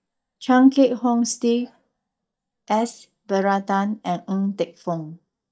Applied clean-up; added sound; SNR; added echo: neural mask model DeepFilterNet 3.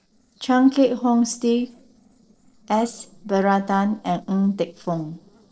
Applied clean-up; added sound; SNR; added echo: neural separator model SepFormer DNS4.